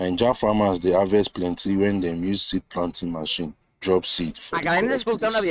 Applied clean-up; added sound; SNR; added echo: neural mask model RNNoise.